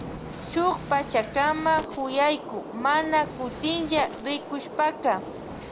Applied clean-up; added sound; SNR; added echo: none; Gunshot, gunfire; 11 dB; none.